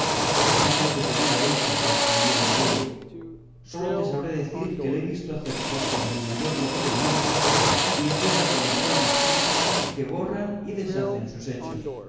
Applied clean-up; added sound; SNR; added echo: none; Drill; -5 dB; reverberation time 1.2 s.